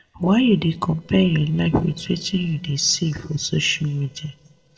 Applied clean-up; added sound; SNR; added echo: neural separator model SepFormer DNS4.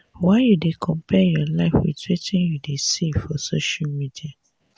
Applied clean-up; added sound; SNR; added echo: none; none; none; none.